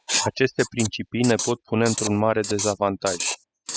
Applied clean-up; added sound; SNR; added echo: classical method spectral subtraction.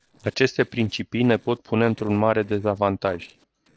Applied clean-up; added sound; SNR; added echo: neural separator model SepFormer DNS4.